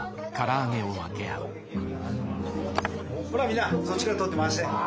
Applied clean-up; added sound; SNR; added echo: none; none; none; none.